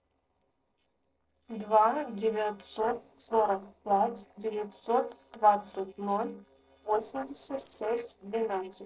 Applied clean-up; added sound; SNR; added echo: neural separator model SepFormer DNS4.